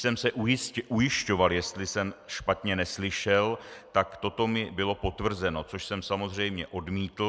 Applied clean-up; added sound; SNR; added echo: none; none; none; none.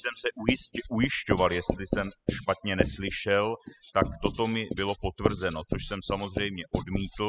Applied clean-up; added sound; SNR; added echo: classical method spectral subtraction.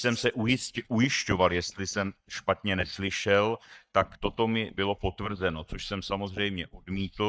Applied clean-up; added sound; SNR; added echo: neural mask model DeepFilterNet 3.